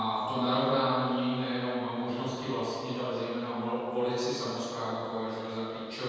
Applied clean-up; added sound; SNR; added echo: none; none; none; reverberation time 2.0 s.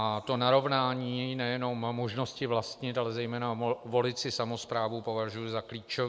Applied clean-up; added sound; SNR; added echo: none; none; none; none.